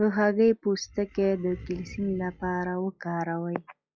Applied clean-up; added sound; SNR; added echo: classical method log-MMSE.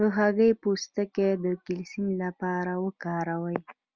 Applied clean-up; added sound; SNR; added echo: none; none; none; none.